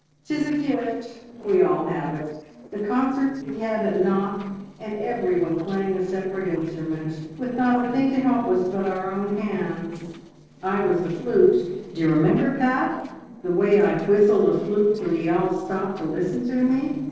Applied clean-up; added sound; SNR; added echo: neural separator model SepFormer DNS4.